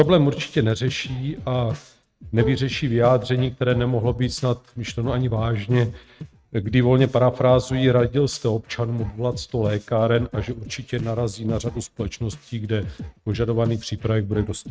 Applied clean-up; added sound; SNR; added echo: neural mask model RNNoise.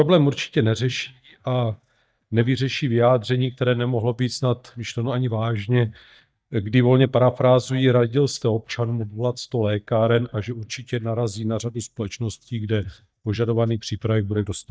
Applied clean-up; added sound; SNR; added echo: neural mask model DeepFilterNet 3.